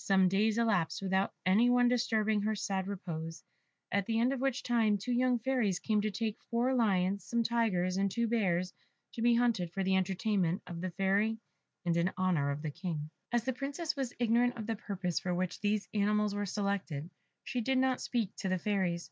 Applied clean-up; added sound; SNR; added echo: none; none; none; none.